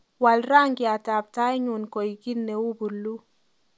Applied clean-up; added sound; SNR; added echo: none; none; none; none.